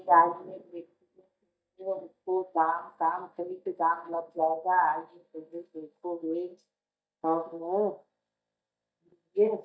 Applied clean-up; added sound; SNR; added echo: neural mask model DeepFilterNet 3.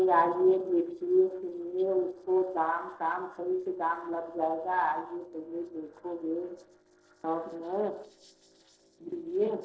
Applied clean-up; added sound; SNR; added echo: neural separator model SepFormer DNS4.